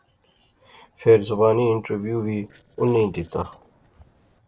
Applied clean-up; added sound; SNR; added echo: neural separator model SepFormer DNS4.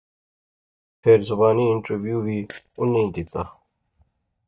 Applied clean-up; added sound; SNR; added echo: neural mask model DeepFilterNet 3.